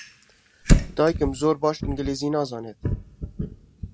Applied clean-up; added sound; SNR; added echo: none; Fire; -1 dB; none.